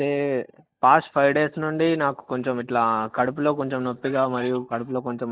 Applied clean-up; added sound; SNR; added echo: neural mask model DeepFilterNet 3.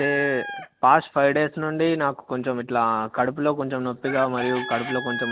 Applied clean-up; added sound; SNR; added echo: none; Chicken, rooster; 11 dB; none.